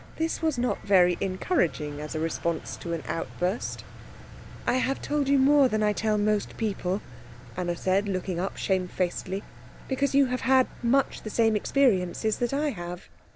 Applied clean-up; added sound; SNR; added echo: none; Engine; 16 dB; none.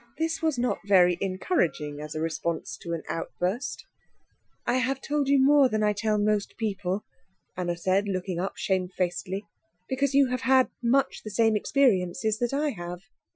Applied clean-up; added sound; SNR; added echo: classical method Wiener filter.